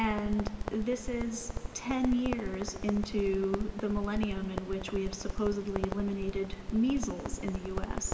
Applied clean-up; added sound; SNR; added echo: none; Crackle; 5 dB; reverberation time 1.6 s.